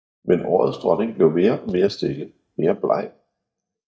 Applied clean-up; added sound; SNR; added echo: neural mask model DeepFilterNet 3.